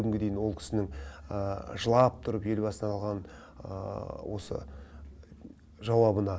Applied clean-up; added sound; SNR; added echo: none; none; none; none.